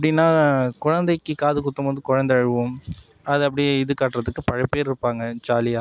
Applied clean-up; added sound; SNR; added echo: none; none; none; none.